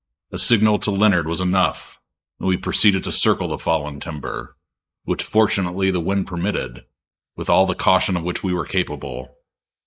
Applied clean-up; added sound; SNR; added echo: neural mask model Resemble Enhance denoiser.